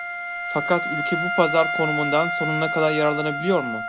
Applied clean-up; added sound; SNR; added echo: none; Wind instrument, woodwind instrument; 2 dB; none.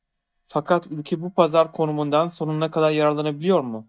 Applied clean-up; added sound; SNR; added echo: neural mask model DeepFilterNet 3.